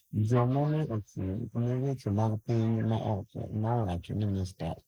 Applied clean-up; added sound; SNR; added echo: neural mask model Resemble Enhance denoiser.